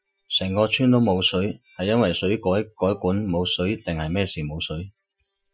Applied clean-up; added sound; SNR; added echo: classical method Wiener filter.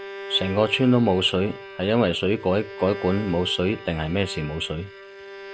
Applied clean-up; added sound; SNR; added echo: none; Bowed string instrument; 14 dB; none.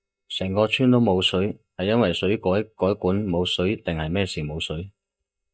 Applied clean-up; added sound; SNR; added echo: neural mask model DeepFilterNet 3.